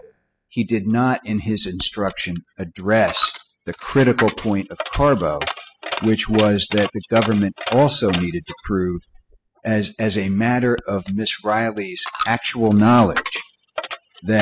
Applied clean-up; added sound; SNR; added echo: classical method spectral subtraction.